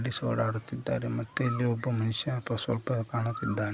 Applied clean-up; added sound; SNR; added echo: none; none; none; none.